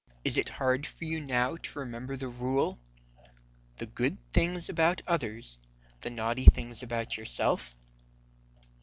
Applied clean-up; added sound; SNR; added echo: none; none; none; none.